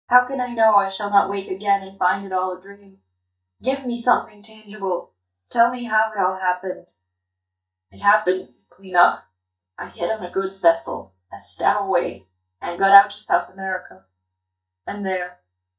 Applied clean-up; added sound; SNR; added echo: neural mask model DeepFilterNet 3.